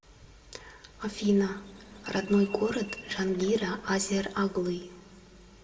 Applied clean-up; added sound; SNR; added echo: none; Subway, metro, underground; 18 dB; reverberation time 1.2 s.